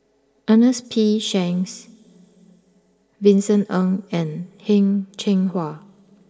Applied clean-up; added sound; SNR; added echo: none; none; none; reverberation time 1.2 s.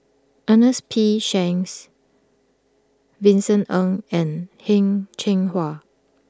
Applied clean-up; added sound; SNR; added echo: none; none; none; none.